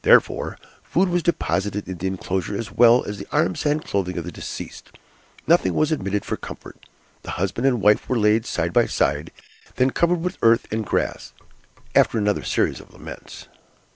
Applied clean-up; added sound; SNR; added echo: none; none; none; none.